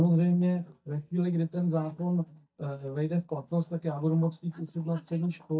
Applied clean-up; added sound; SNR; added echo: neural mask model DeepFilterNet 3.